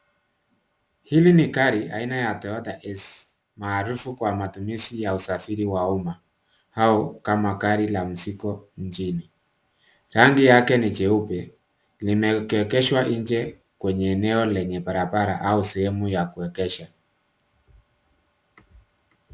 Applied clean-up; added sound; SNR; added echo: none; none; none; none.